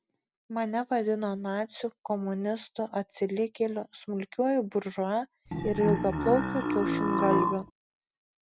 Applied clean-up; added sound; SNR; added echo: none; Burping, eructation; -1 dB; none.